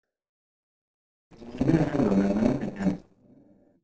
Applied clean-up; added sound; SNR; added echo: neural separator model SepFormer DNS4.